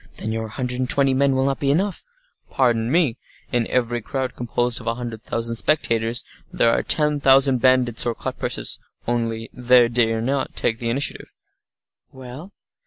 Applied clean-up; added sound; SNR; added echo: none; none; none; none.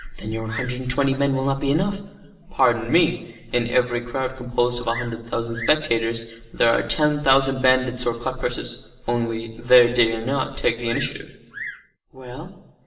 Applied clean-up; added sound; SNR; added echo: none; Bird vocalization, bird call, bird song; 19 dB; reverberation time 1.2 s.